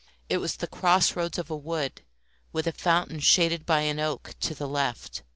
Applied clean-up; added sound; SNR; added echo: none; none; none; none.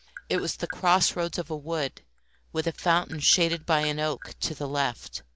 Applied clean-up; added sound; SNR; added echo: none; Tap; 20 dB; none.